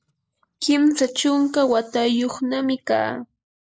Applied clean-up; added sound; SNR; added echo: neural mask model Resemble Enhance denoiser.